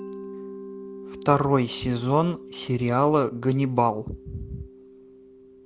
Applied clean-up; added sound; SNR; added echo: none; Mallet percussion; 15 dB; none.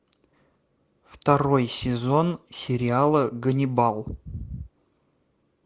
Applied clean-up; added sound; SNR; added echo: none; none; none; none.